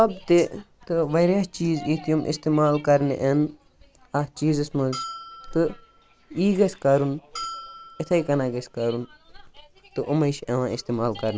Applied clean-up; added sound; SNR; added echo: none; Bell; 16 dB; none.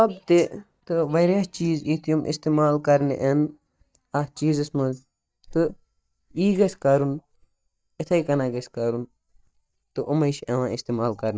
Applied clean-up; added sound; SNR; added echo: neural mask model DeepFilterNet 3.